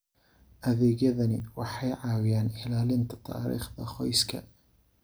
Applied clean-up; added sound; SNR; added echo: none; none; none; none.